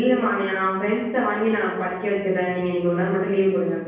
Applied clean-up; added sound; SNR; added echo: none; none; none; reverberation time 1.1 s.